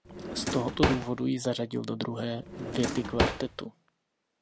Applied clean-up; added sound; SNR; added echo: none; Drawer open or close; 0 dB; none.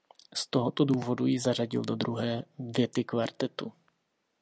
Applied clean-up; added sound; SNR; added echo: none; none; none; none.